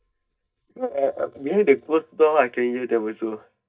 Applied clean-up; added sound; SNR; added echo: neural mask model DeepFilterNet 3.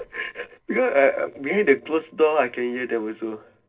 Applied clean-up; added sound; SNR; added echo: neural separator model SepFormer DNS4.